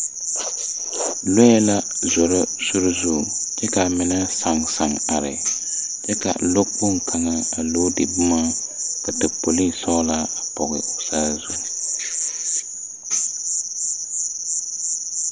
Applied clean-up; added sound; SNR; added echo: none; Tambourine; 12 dB; none.